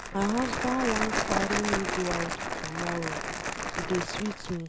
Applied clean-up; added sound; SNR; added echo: none; Crumpling, crinkling; 0 dB; none.